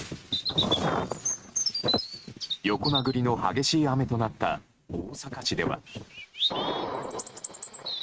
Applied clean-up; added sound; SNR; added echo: neural mask model RNNoise.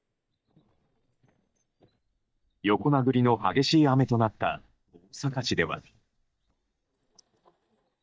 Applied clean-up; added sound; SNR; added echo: neural mask model DeepFilterNet 3.